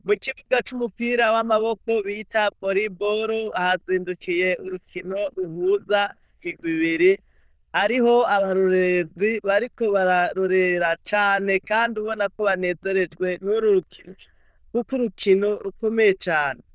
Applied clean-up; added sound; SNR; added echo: neural diffusion model UNIVERSE++.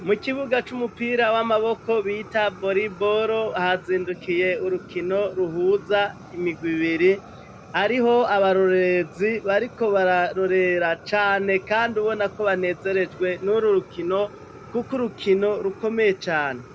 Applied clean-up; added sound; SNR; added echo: none; Fire; 20 dB; none.